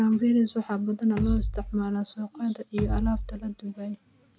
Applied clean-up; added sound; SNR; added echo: none; Bass drum; 5 dB; none.